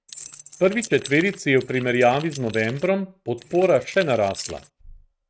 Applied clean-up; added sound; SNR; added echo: neural mask model RNNoise.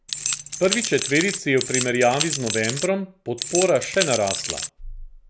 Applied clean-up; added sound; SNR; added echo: none; Rattle / Keys jangling; 3 dB; none.